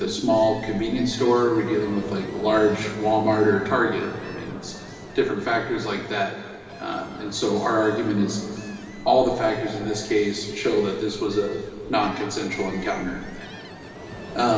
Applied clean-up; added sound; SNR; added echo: none; Ocean; 16 dB; reverberation time 2.4 s.